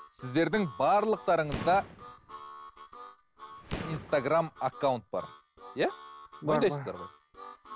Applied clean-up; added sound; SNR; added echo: none; Harmonica + Fireworks; 14 dB; none.